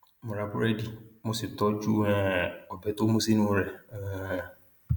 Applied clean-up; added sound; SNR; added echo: none; none; none; none.